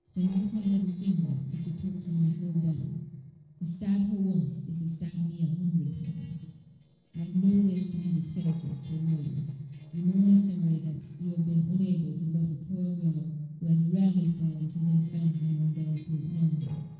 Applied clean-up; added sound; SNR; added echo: neural separator model SepFormer DNS4.